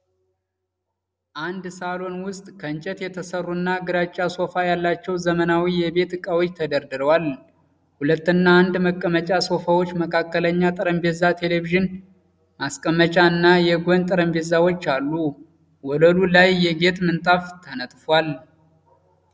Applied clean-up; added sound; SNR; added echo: none; none; none; none.